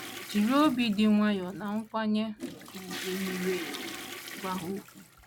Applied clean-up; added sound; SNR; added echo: none; Toilet flush / Water; 12 dB; none.